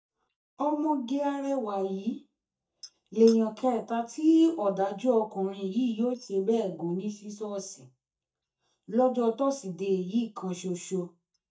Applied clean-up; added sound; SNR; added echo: neural mask model DeepFilterNet 3.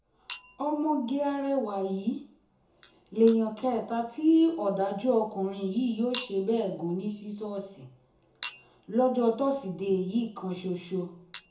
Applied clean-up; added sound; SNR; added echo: none; Chink, clink; 13 dB; reverberation time 0.6 s.